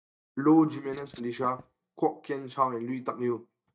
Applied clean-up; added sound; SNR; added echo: neural mask model DeepFilterNet 3.